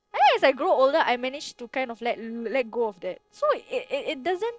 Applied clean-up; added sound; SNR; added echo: neural separator model SepFormer DNS4.